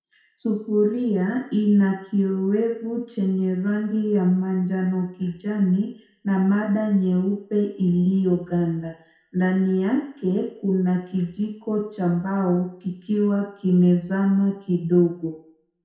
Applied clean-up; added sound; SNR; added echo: none; none; none; reverberation time 0.6 s.